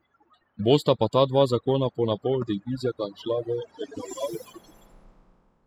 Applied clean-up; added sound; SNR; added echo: classical method spectral subtraction.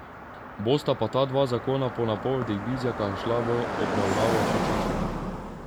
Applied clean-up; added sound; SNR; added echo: none; Car passing by; 3 dB; none.